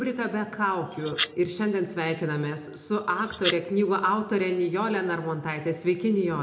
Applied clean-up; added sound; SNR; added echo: none; Domestic sounds, home sounds; -3 dB; reverberation time 0.6 s.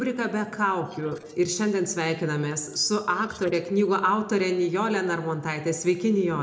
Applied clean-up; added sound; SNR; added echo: neural separator model SepFormer DNS4.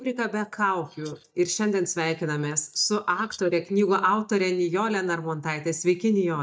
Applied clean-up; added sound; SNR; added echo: neural mask model DeepFilterNet 3.